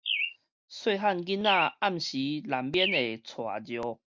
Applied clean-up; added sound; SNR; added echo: none; Bird; 6 dB; none.